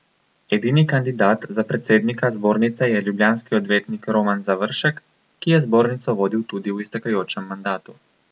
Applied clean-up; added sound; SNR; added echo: none; none; none; none.